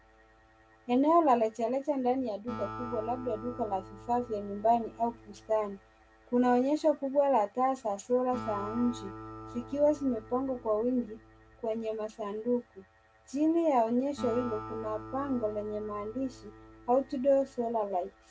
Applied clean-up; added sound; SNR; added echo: none; Acoustic guitar; 16 dB; none.